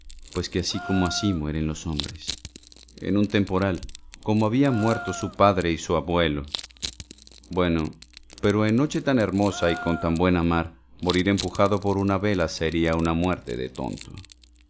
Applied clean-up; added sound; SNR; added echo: none; Crushing + Gasp; 16 dB; none.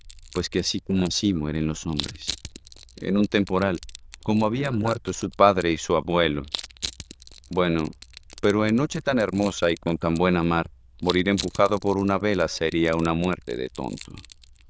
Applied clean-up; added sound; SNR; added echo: neural diffusion model UNIVERSE++.